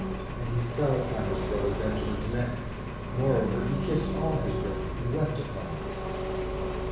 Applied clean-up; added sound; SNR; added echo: none; Engine; 1 dB; reverberation time 1.1 s.